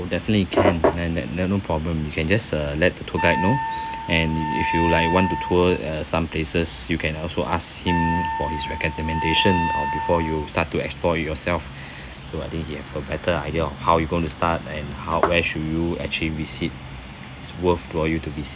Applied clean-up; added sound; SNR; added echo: none; Wind instrument, woodwind instrument; 3 dB; none.